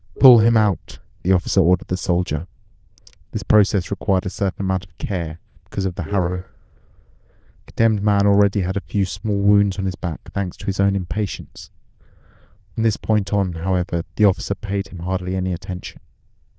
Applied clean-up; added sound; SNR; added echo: neural diffusion model UNIVERSE++.